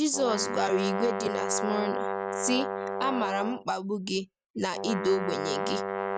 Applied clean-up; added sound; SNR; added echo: none; Brass instrument; 2 dB; none.